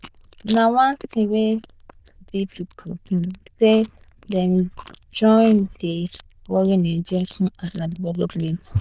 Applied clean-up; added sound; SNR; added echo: neural diffusion model UNIVERSE++.